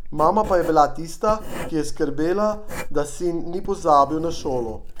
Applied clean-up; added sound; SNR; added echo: none; Writing; 6 dB; none.